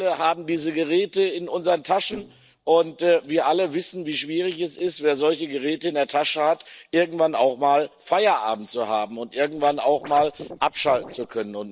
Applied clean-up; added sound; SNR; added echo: neural separator model SepFormer DNS4.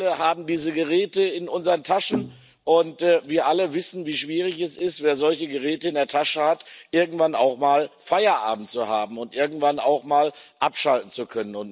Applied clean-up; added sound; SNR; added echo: none; none; none; none.